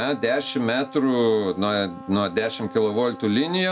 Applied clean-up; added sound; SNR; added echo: none; Trumpet; 18 dB; none.